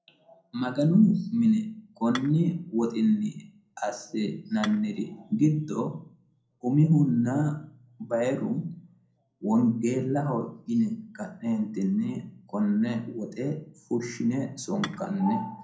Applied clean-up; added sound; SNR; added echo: none; Dishes, pots, and pans / Chink, clink; 12 dB; reverberation time 0.6 s.